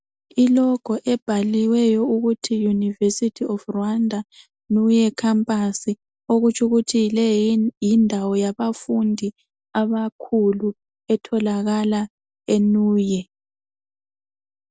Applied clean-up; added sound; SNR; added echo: none; none; none; none.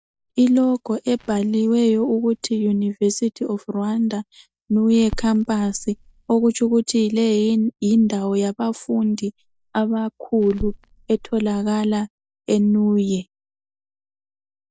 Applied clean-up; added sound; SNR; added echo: neural mask model DeepFilterNet 3.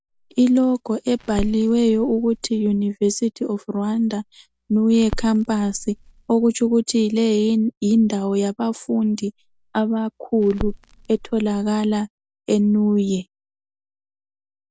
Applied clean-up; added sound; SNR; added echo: none; Crackle; 14 dB; none.